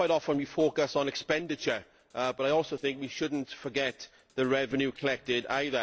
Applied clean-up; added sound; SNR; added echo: neural separator model SepFormer DNS4.